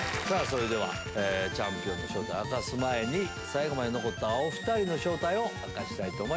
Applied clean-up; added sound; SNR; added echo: none; none; none; none.